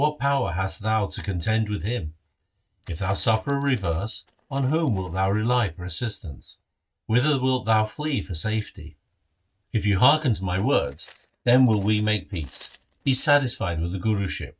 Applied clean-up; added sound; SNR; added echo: neural mask model RNNoise.